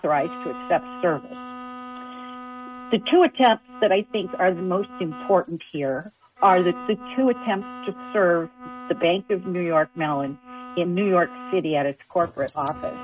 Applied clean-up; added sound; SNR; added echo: neural mask model RNNoise.